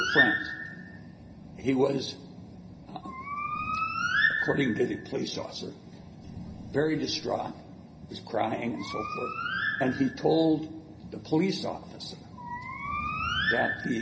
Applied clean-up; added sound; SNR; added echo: none; Bird; 2 dB; reverberation time 0.4 s.